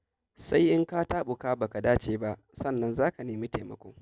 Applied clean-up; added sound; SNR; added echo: none; none; none; none.